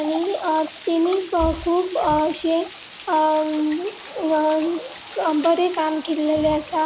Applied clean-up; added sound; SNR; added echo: none; Water tap, faucet + Water; 15 dB; none.